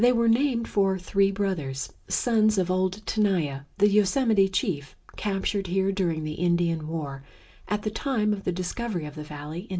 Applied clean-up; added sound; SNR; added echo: none; none; none; reverberation time 0.2 s.